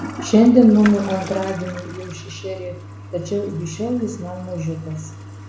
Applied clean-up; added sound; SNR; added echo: none; Toilet flush; 14 dB; none.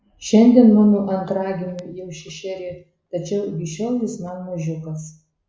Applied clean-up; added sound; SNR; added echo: none; none; none; none.